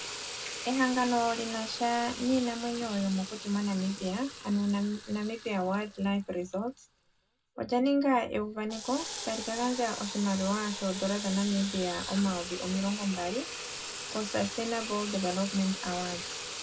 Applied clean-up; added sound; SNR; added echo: none; Sink (filling or washing) / Water tap, faucet; 9 dB; reverberation time 0.2 s.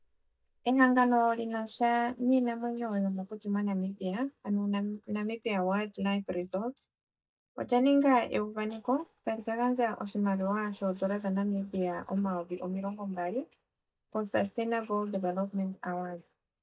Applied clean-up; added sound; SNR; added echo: neural mask model DeepFilterNet 3.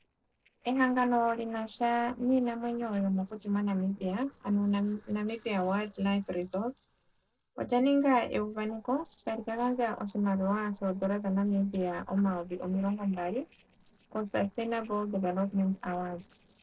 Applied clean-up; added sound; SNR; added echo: neural separator model SepFormer DNS4.